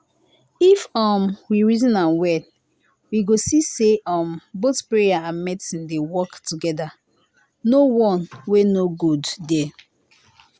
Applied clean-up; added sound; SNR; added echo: none; none; none; none.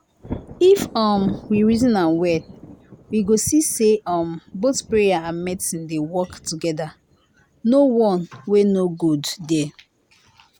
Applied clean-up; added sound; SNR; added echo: none; Thunder; 18 dB; none.